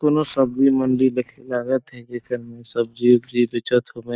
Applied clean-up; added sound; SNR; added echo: neural mask model DeepFilterNet 3.